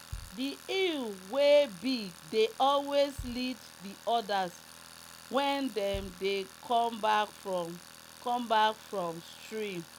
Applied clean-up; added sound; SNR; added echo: none; Bass drum + Tools; 17 dB; none.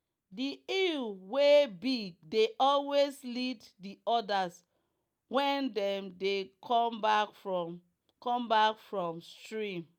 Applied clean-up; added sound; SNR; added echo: none; none; none; none.